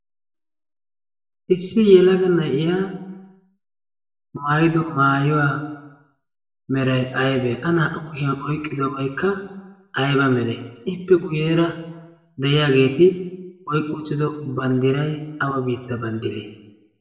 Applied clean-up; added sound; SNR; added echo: none; none; none; reverberation time 1.0 s.